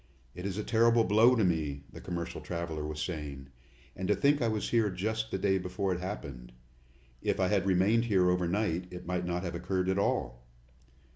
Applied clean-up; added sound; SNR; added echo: none; none; none; none.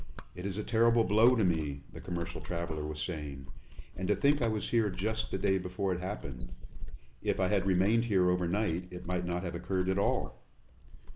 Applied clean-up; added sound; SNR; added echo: neural mask model Resemble Enhance denoiser.